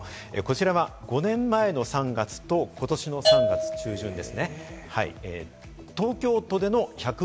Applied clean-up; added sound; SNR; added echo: none; Bell / Percussion; 4 dB; none.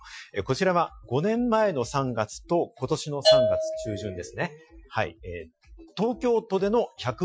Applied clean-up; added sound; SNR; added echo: classical method Wiener filter.